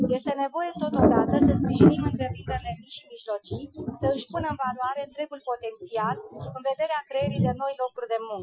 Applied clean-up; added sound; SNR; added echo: classical method Wiener filter.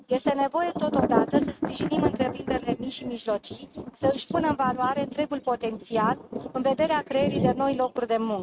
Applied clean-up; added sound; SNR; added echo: neural mask model RNNoise.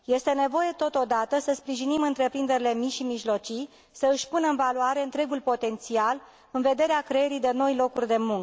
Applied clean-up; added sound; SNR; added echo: none; none; none; none.